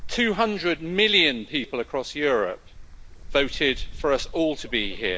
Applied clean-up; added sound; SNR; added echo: none; Wind; 12 dB; none.